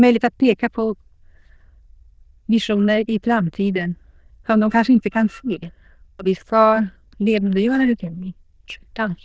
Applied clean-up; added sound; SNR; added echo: neural diffusion model UNIVERSE++.